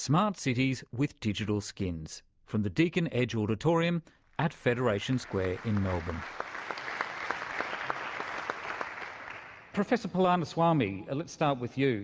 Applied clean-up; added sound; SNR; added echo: none; none; none; none.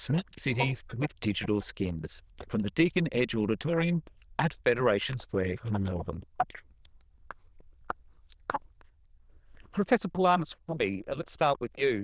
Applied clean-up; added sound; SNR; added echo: neural diffusion model UNIVERSE++.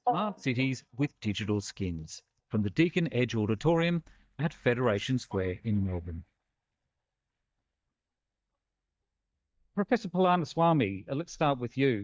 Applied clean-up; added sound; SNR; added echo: neural mask model DeepFilterNet 3.